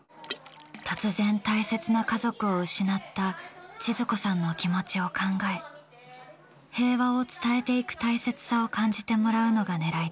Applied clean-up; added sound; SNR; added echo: none; Water / Splash, splatter; 19 dB; none.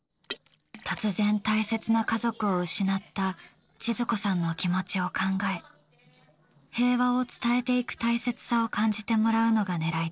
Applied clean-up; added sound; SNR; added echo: neural separator model SepFormer DNS4.